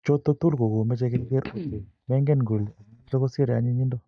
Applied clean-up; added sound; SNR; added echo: neural mask model DeepFilterNet 3.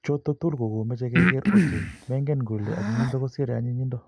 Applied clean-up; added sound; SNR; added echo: none; Breathing; -1 dB; none.